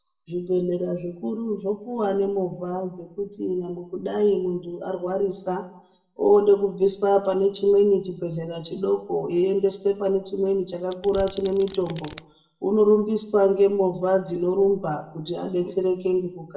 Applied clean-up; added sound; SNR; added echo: none; Domestic sounds, home sounds; 18 dB; reverberation time 0.6 s.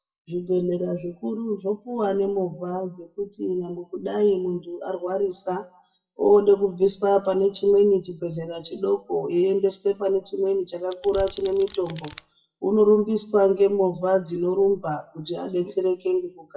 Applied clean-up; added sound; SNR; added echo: classical method WPE with log-MMSE.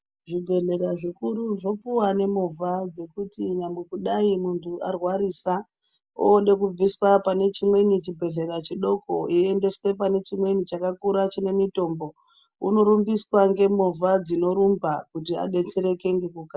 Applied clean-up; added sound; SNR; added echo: none; none; none; none.